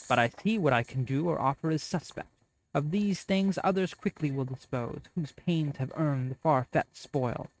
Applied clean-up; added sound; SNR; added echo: neural mask model RNNoise.